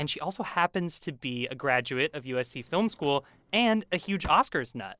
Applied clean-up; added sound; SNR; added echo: neural separator model SepFormer DNS4.